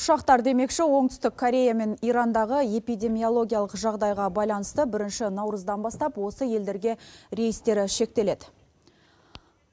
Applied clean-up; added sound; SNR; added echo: none; none; none; none.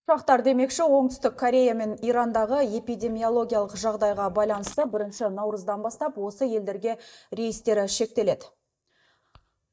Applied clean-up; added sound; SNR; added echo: neural mask model DeepFilterNet 3.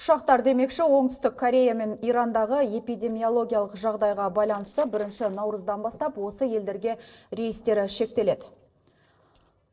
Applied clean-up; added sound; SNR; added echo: neural separator model SepFormer DNS4.